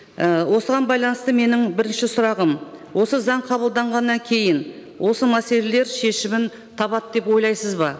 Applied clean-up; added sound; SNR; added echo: none; none; none; none.